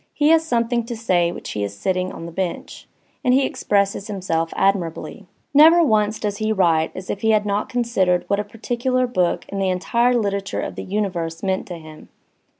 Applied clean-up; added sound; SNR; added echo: none; none; none; none.